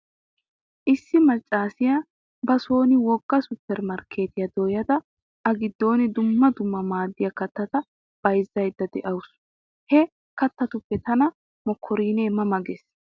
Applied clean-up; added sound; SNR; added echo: none; none; none; none.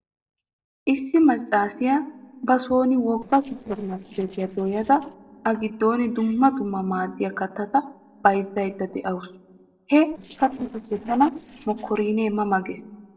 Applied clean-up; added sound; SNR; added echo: neural separator model SepFormer DNS4.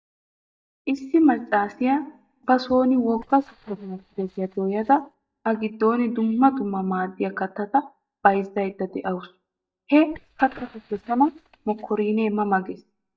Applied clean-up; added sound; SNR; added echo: neural mask model DeepFilterNet 3.